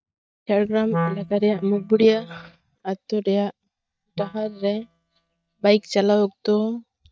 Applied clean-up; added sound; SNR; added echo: neural mask model DeepFilterNet 3.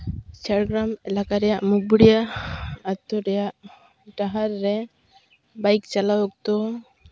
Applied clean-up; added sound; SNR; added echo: none; none; none; none.